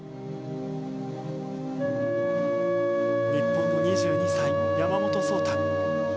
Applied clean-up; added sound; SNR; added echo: none; Wind instrument, woodwind instrument; -4 dB; none.